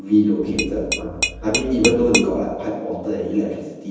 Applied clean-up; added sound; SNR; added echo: none; Tap / Glass; 5 dB; reverberation time 1.1 s.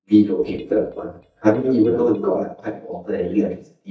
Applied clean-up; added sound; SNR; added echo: neural mask model DeepFilterNet 3.